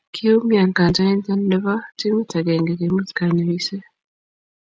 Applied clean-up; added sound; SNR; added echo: none; none; none; none.